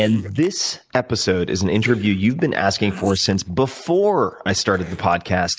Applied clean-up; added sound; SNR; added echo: neural mask model Resemble Enhance denoiser.